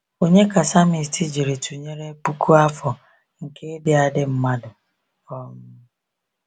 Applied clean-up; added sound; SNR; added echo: none; none; none; none.